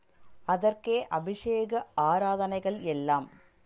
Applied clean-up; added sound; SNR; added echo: none; none; none; none.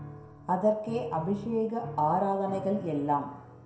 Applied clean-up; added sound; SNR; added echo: none; Piano; 15 dB; reverberation time 0.6 s.